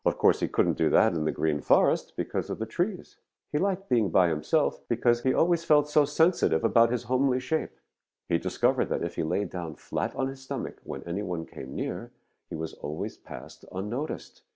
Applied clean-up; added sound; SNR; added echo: none; none; none; none.